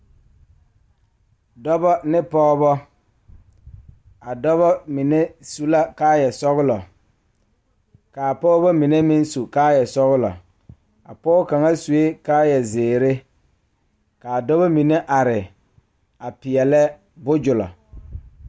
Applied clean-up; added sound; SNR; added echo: none; none; none; none.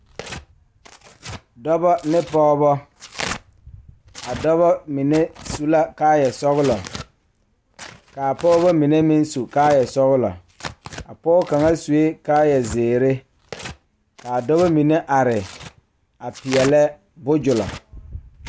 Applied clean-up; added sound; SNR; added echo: none; Tearing; 17 dB; none.